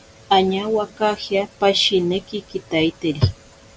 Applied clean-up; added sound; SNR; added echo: none; none; none; none.